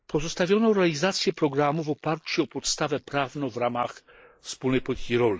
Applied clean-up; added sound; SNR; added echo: neural mask model Resemble Enhance denoiser.